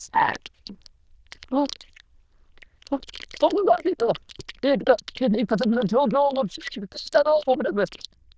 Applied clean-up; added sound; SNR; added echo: neural diffusion model UNIVERSE++.